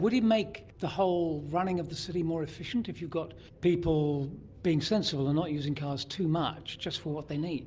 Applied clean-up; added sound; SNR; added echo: none; none; none; none.